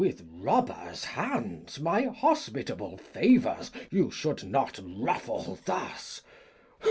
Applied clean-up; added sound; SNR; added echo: none; none; none; none.